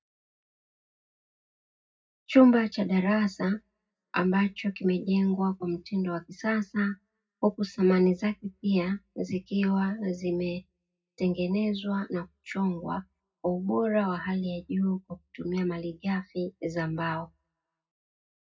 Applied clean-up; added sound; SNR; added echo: none; none; none; reverberation time 0.4 s.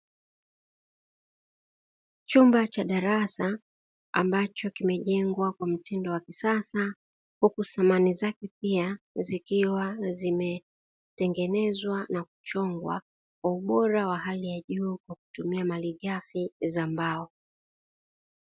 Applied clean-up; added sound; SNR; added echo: none; none; none; none.